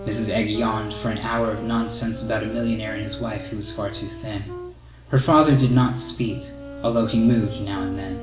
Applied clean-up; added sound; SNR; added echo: none; Wind instrument, woodwind instrument; 14 dB; reverberation time 0.7 s.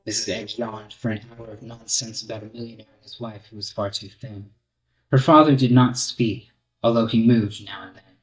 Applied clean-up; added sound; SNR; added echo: neural mask model DeepFilterNet 3.